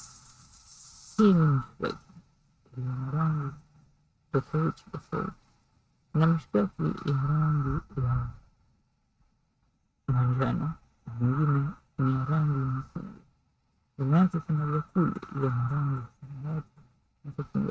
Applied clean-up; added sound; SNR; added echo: neural mask model RNNoise.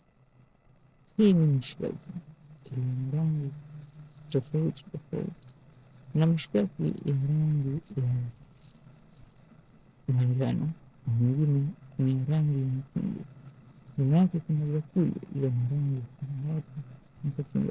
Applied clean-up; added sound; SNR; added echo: neural separator model SepFormer DNS4.